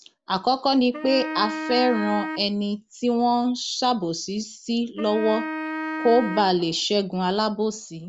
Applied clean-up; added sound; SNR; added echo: none; Wind instrument, woodwind instrument; 9 dB; none.